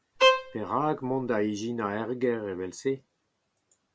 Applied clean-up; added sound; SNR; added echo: none; Bowed string instrument; -4 dB; none.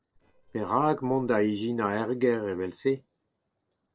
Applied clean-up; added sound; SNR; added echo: neural separator model SepFormer DNS4.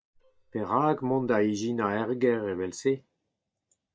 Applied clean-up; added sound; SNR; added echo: neural mask model DeepFilterNet 3.